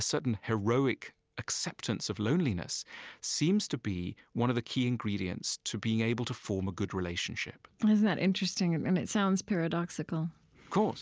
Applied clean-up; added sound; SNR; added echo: none; none; none; none.